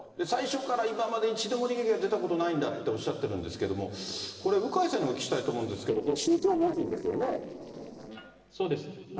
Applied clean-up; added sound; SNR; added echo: neural separator model SepFormer DNS4.